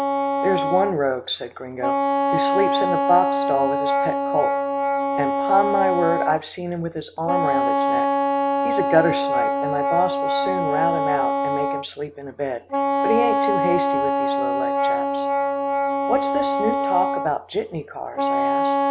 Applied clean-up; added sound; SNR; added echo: none; Wind instrument, woodwind instrument; -3 dB; none.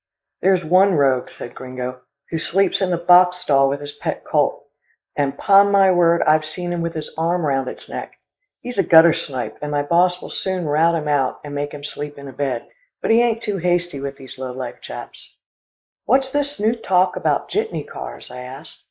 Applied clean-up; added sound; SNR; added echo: neural mask model Resemble Enhance denoiser.